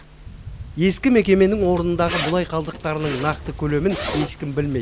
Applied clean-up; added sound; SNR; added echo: none; Zipper (clothing); 12 dB; none.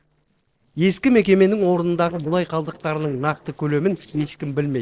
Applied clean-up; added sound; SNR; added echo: neural separator model SepFormer DNS4.